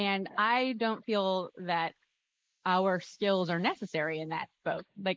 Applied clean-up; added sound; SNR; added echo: neural mask model Resemble Enhance denoiser.